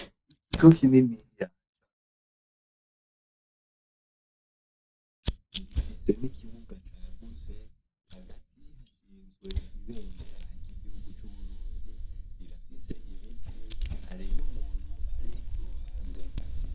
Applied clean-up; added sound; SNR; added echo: neural mask model DeepFilterNet 3.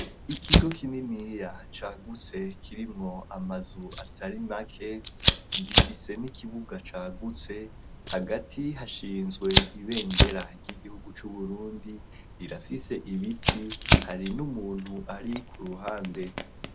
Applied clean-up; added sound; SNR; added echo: none; Fire; -4 dB; none.